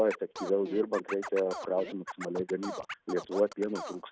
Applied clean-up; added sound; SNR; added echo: none; Scratching (performance technique); 11 dB; none.